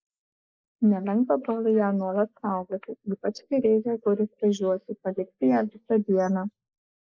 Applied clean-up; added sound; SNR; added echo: neural mask model Resemble Enhance denoiser.